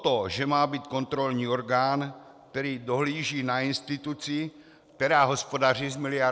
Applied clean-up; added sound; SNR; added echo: none; none; none; none.